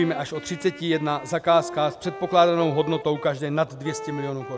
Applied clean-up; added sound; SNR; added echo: none; Wind instrument, woodwind instrument; 14 dB; none.